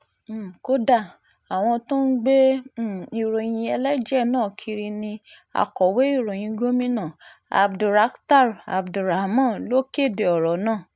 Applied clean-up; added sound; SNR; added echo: none; none; none; none.